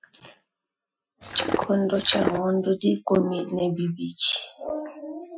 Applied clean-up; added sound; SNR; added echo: classical method Wiener filter.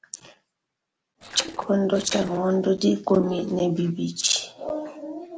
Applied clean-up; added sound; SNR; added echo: neural separator model SepFormer DNS4.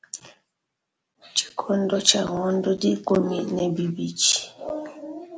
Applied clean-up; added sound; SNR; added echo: none; none; none; none.